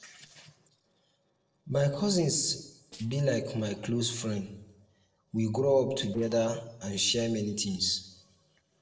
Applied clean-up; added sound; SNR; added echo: neural separator model SepFormer DNS4.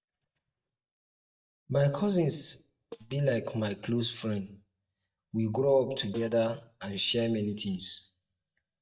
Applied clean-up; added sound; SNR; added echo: neural mask model DeepFilterNet 3.